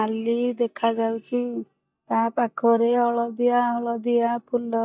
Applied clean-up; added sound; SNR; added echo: neural mask model DeepFilterNet 3.